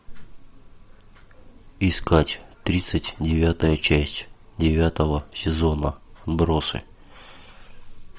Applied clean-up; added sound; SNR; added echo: none; none; none; none.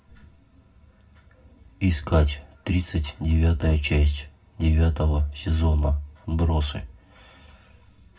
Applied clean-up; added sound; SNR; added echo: none; none; none; reverberation time 0.4 s.